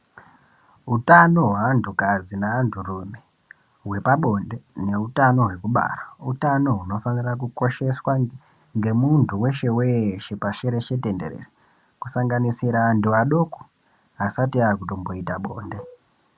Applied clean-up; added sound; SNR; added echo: none; none; none; none.